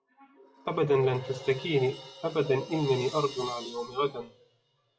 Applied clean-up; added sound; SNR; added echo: classical method WPE with log-MMSE.